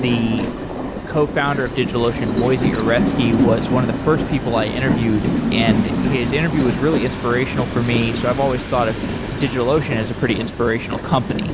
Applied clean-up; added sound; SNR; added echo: none; Train; 2 dB; none.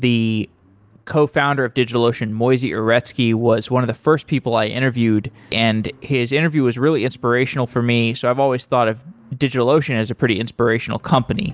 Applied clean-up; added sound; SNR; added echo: none; none; none; none.